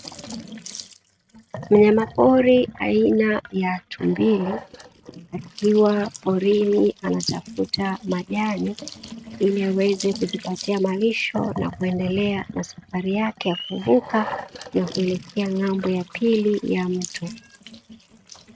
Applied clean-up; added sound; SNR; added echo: neural mask model RNNoise.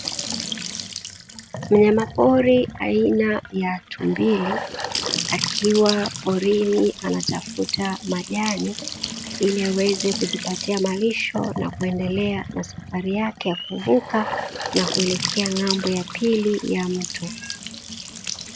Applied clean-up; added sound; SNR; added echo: none; Trickle, dribble / Bathtub (filling or washing) / Sink (filling or washing) / Gurgling / Splash, splatter; 8 dB; none.